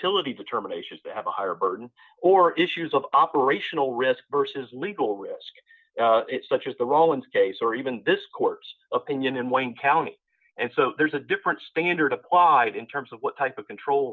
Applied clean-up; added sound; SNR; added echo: none; none; none; none.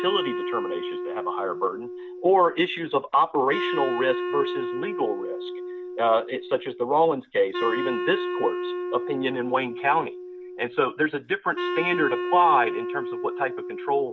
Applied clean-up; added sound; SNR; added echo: none; Wind instrument, woodwind instrument; 6 dB; none.